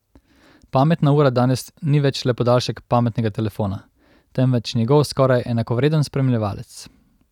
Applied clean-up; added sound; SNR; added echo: none; none; none; none.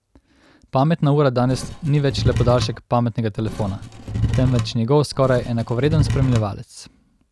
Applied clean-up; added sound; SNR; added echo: none; Wood / Tools; 4 dB; none.